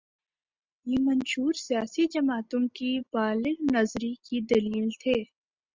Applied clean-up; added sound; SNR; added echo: none; none; none; none.